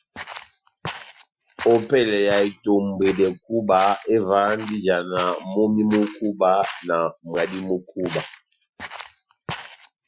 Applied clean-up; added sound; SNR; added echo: classical method Wiener filter.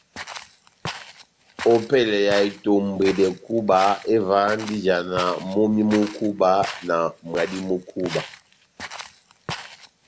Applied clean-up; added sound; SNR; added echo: none; Walk, footsteps; 15 dB; none.